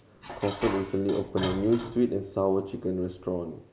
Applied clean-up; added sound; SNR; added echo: none; Dishes, pots, and pans; 12 dB; none.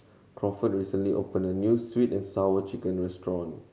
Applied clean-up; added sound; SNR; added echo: none; none; none; none.